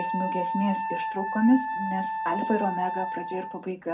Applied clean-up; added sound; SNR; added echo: none; Wind instrument, woodwind instrument; 3 dB; reverberation time 0.2 s.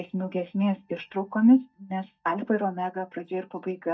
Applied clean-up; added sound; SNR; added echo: neural mask model DeepFilterNet 3.